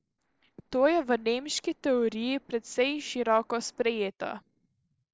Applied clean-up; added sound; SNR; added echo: neural separator model SepFormer DNS4.